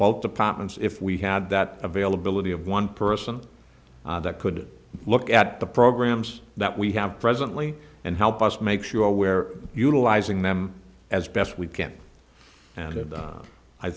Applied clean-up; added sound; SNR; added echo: none; none; none; none.